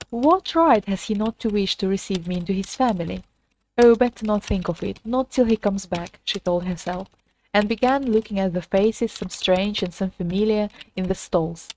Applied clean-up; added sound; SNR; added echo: neural mask model RNNoise.